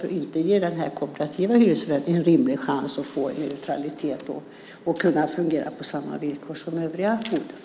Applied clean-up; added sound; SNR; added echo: none; none; none; none.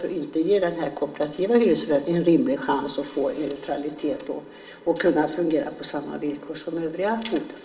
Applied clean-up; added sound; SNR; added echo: none; none; none; reverberation time 0.2 s.